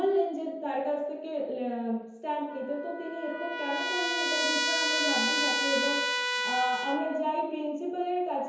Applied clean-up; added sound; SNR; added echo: none; Trumpet; 1 dB; reverberation time 0.9 s.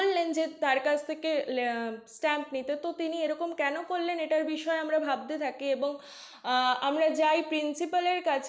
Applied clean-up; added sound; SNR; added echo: none; none; none; none.